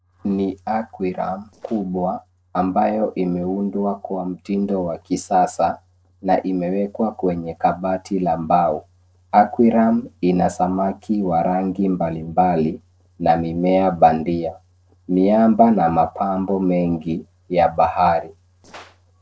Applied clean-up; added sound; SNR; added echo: neural separator model SepFormer DNS4.